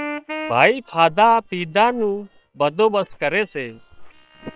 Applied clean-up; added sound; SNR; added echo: neural separator model SepFormer WHAM!.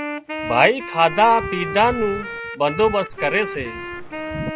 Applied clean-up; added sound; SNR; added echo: none; Cricket + Wind instrument, woodwind instrument; 9 dB; none.